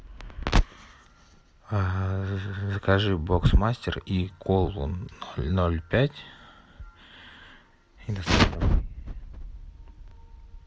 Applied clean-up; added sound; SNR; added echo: none; none; none; none.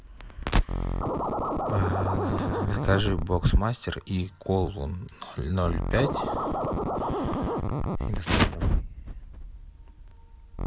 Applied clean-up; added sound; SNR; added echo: none; Scratching (performance technique); 2 dB; none.